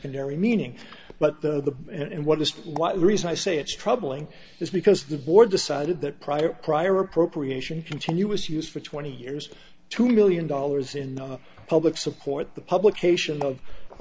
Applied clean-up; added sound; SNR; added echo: none; Walk, footsteps; 15 dB; none.